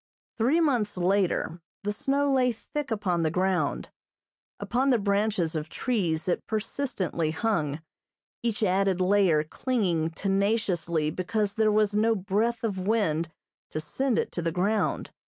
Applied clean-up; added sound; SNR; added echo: none; none; none; none.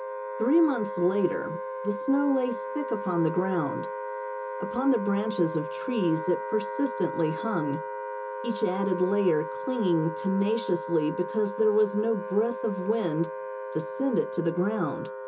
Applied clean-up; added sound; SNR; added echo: none; Wind instrument, woodwind instrument; 7 dB; reverberation time 0.2 s.